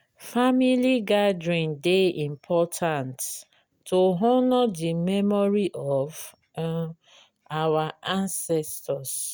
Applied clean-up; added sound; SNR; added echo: none; none; none; none.